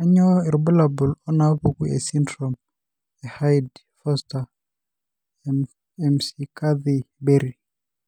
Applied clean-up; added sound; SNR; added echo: none; none; none; none.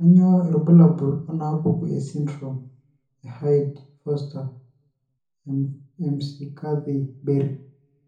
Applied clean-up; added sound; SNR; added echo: none; none; none; reverberation time 0.6 s.